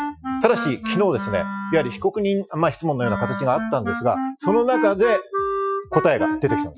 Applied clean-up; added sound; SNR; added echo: classical method Wiener filter.